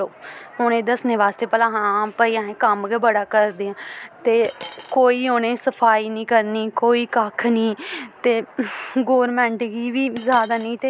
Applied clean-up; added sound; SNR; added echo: none; Coin (dropping); 15 dB; none.